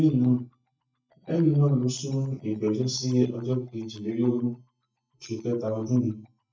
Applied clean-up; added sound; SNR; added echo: neural mask model DeepFilterNet 3.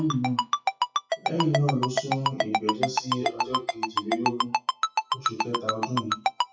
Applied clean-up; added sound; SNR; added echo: classical method WPE with log-MMSE.